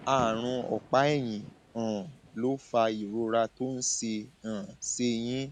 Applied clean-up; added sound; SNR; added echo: none; Thunder / Rain; 19 dB; none.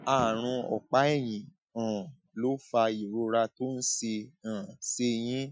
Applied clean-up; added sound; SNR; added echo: classical method Wiener filter.